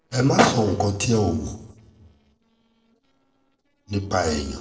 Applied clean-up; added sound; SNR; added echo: neural separator model SepFormer DNS4.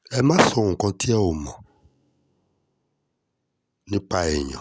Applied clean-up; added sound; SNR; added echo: none; none; none; none.